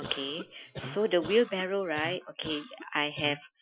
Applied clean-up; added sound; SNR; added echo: classical method Wiener filter.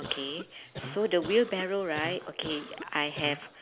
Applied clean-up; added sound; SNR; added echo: none; Cough; 13 dB; none.